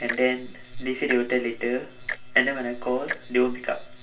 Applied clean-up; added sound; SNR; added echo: none; Tick-tock; 12 dB; reverberation time 0.2 s.